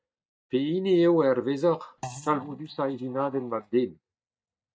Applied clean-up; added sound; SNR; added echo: neural mask model DeepFilterNet 3.